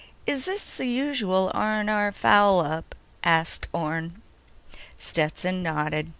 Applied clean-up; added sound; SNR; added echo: none; none; none; none.